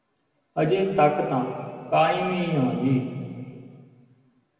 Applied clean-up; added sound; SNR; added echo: none; Bell; 14 dB; reverberation time 2.2 s.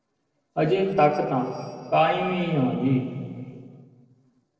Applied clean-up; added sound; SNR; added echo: neural separator model SepFormer DNS4.